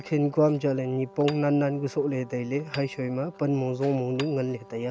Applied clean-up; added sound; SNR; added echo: none; Hammer + Brass instrument; 19 dB; none.